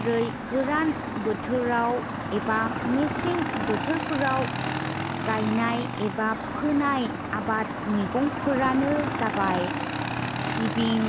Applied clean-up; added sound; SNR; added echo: none; Motorcycle / Engine; 3 dB; none.